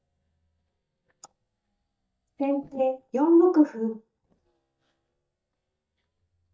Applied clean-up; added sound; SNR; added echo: neural mask model DeepFilterNet 3.